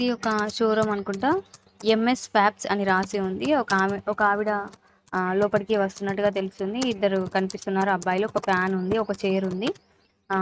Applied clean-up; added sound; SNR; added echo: neural mask model RNNoise.